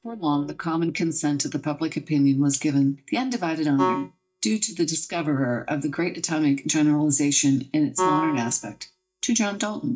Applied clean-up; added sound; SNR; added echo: neural mask model DeepFilterNet 3.